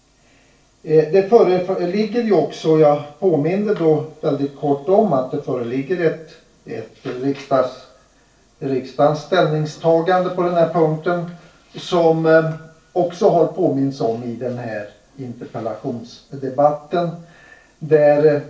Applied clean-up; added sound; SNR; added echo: none; none; none; reverberation time 0.4 s.